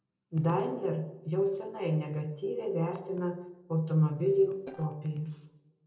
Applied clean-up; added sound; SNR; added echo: neural separator model SepFormer DNS4.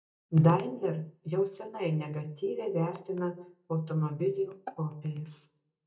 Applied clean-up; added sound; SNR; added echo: neural mask model DeepFilterNet 3.